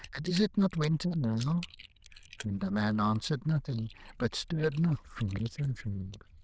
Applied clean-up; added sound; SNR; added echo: neural diffusion model UNIVERSE++.